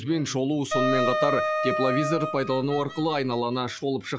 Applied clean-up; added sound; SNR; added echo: classical method log-MMSE.